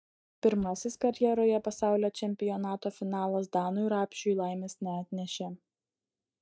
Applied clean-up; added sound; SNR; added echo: neural mask model DeepFilterNet 3.